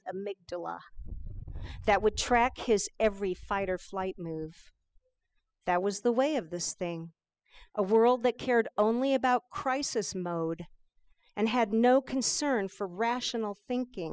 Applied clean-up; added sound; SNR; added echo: classical method spectral subtraction.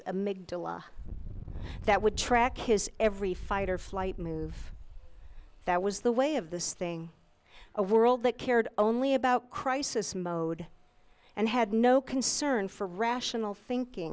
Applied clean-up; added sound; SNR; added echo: none; Engine; 15 dB; none.